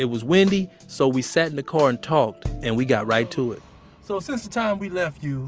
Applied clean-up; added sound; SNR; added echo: none; none; none; none.